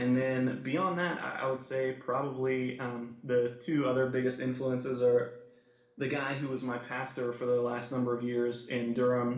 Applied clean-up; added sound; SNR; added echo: none; none; none; reverberation time 0.9 s.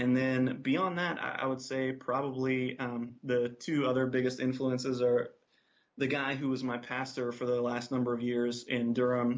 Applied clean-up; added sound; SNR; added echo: none; none; none; none.